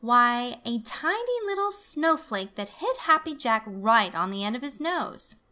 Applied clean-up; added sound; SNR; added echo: none; none; none; none.